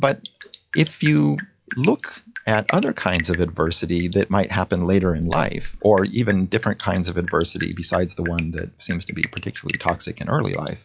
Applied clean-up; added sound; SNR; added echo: classical method log-MMSE.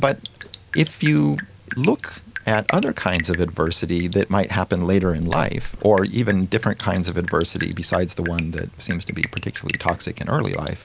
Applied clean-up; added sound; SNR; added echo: none; Drip; 12 dB; none.